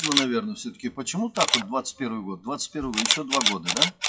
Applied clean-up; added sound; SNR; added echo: classical method WPE with log-MMSE.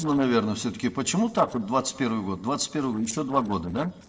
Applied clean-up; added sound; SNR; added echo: neural separator model SepFormer DNS4.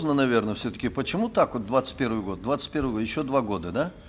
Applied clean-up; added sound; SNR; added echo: none; none; none; none.